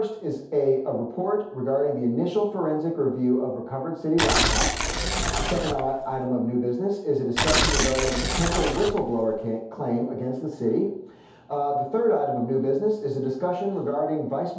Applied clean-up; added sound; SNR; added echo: none; Tearing; 0 dB; reverberation time 0.8 s.